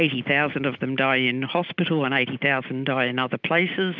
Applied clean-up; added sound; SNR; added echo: none; none; none; none.